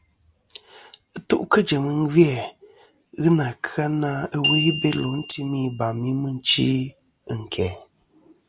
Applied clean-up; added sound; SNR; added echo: none; Glockenspiel; 8 dB; none.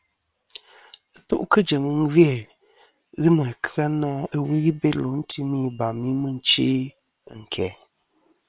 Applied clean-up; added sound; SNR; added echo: neural separator model SepFormer WHAM!.